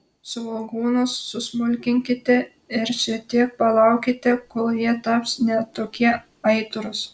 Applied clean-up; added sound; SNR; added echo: none; none; none; none.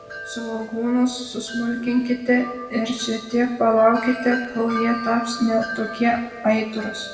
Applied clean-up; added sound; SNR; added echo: none; Wind chime; 13 dB; reverberation time 1.0 s.